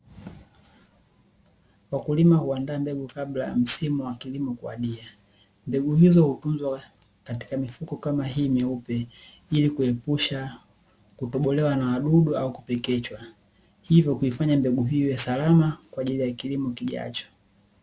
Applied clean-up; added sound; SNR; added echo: none; none; none; none.